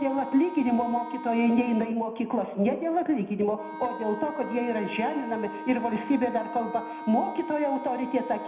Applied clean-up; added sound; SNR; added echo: none; Wind instrument, woodwind instrument; 12 dB; reverberation time 0.7 s.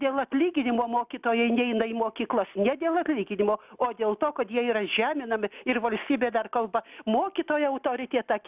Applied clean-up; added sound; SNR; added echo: none; none; none; none.